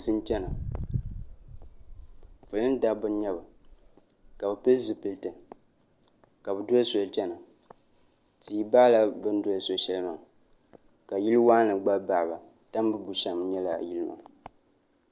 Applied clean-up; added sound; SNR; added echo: none; Walk, footsteps; 17 dB; none.